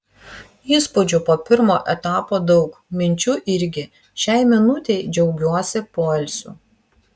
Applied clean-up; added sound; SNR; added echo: none; none; none; none.